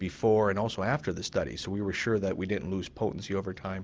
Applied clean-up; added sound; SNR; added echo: none; none; none; none.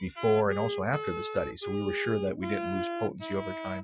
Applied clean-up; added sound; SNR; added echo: classical method Wiener filter.